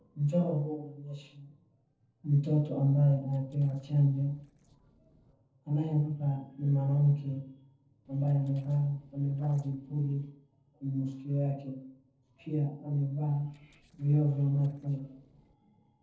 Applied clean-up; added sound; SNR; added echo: neural separator model SepFormer DNS4.